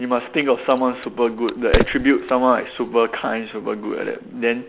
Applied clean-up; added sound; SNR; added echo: none; Crack; 9 dB; none.